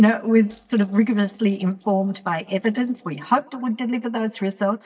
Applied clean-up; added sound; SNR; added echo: neural mask model DeepFilterNet 3.